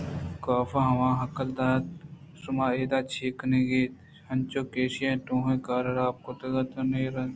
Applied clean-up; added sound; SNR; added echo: none; none; none; none.